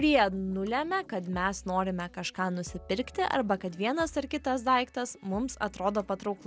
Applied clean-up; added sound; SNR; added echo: none; none; none; none.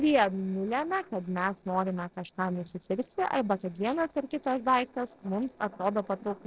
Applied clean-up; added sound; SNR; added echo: neural separator model SepFormer DNS4.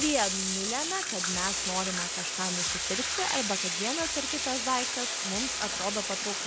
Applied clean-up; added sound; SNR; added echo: none; Bathtub (filling or washing); -3 dB; none.